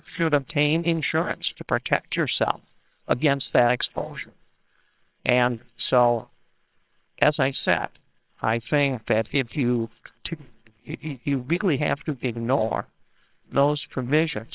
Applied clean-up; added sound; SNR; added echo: neural separator model SepFormer WHAMR!.